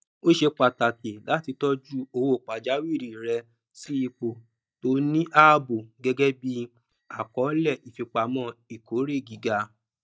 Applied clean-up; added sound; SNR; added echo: neural mask model DeepFilterNet 3.